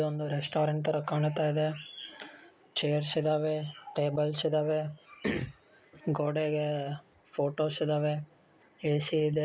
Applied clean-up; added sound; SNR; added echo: none; none; none; none.